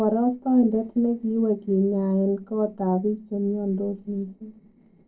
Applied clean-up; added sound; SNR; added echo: neural separator model SepFormer DNS4.